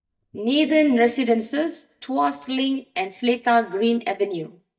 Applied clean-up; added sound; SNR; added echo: neural mask model DeepFilterNet 3.